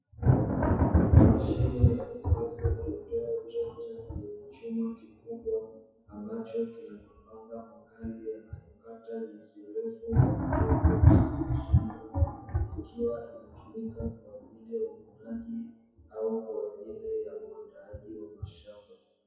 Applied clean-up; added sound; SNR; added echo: classical method WPE with log-MMSE.